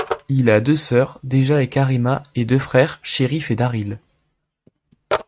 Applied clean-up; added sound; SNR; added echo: neural mask model RNNoise.